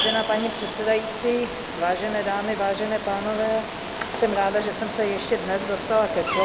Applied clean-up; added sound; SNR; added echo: none; Bird vocalization, bird call, bird song; 6 dB; none.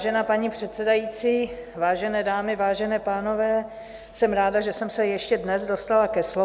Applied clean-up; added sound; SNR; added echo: none; none; none; none.